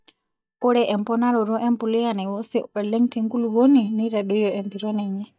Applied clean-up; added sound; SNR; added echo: neural mask model DeepFilterNet 3.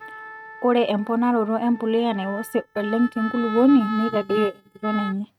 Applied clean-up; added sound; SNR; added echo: neural mask model RNNoise.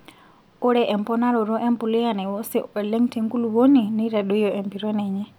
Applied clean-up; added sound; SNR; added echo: none; none; none; none.